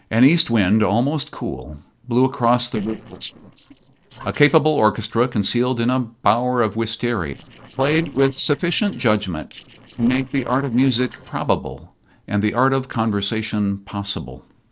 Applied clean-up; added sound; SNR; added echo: neural separator model SepFormer DNS4.